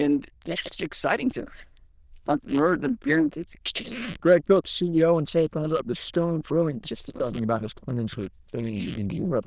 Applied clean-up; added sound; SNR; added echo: neural diffusion model UNIVERSE++.